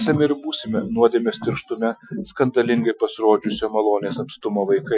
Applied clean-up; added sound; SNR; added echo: classical method Wiener filter.